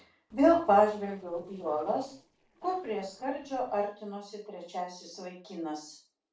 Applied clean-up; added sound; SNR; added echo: neural separator model SepFormer DNS4.